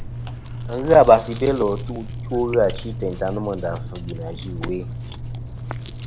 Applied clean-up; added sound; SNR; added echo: none; Chewing, mastication; 9 dB; none.